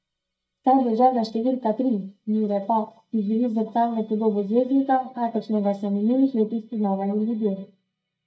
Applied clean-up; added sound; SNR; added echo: neural mask model DeepFilterNet 3.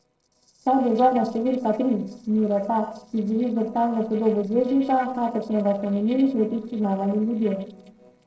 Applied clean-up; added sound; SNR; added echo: neural separator model SepFormer DNS4.